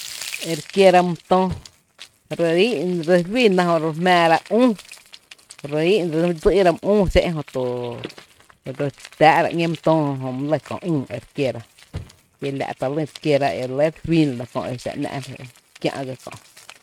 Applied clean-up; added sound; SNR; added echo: neural mask model RNNoise.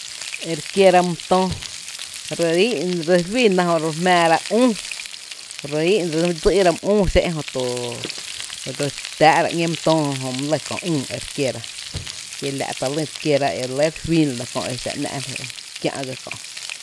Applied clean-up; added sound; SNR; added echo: none; Frying (food); 11 dB; none.